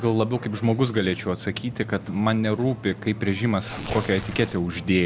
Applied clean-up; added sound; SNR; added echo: none; Tearing; 13 dB; none.